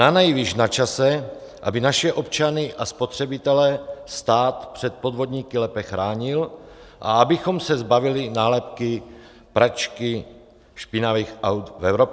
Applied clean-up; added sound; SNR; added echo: none; none; none; none.